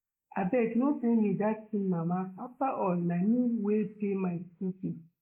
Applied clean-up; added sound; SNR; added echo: neural mask model Resemble Enhance denoiser.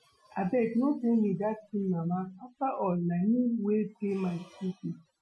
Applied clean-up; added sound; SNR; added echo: classical method Wiener filter.